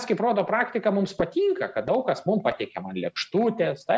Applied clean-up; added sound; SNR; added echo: neural mask model Resemble Enhance denoiser.